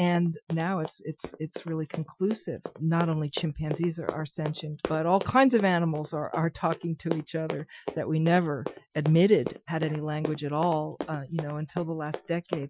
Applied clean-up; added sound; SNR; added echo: classical method Wiener filter.